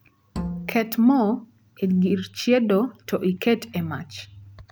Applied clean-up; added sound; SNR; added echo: none; Bowed string instrument; 11 dB; none.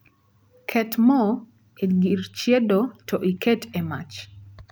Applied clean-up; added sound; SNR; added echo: none; none; none; none.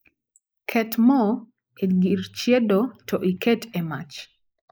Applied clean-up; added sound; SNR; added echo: neural mask model Resemble Enhance denoiser.